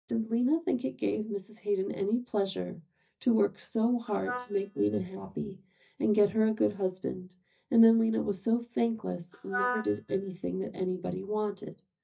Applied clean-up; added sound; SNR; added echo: neural mask model DeepFilterNet 3.